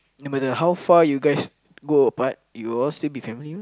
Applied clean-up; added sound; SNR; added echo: none; none; none; none.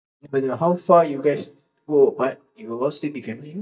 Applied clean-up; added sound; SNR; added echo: neural mask model DeepFilterNet 3.